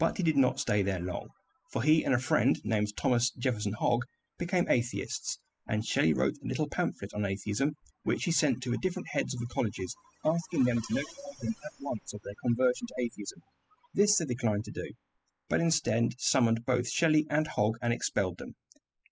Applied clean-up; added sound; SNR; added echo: classical method spectral subtraction.